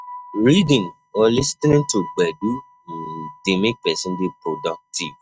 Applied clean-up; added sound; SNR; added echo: neural mask model RNNoise.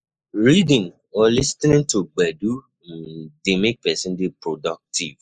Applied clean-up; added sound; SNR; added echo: neural mask model Resemble Enhance denoiser.